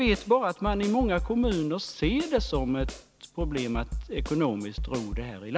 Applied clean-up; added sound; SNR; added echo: none; Snare drum; 7 dB; none.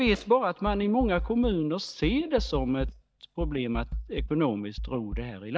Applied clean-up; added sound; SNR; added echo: neural mask model DeepFilterNet 3.